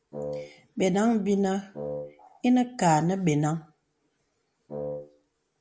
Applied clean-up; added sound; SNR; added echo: none; Wind instrument, woodwind instrument; 9 dB; none.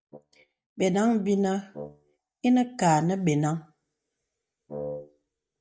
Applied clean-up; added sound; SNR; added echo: neural mask model DeepFilterNet 3.